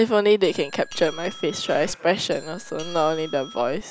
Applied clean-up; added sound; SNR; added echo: none; Doorbell; 15 dB; none.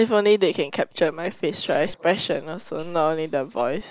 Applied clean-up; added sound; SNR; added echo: neural mask model Resemble Enhance denoiser.